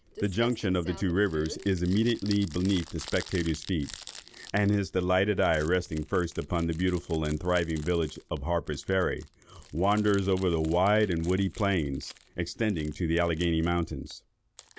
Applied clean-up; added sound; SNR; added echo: none; Crumpling, crinkling; 20 dB; none.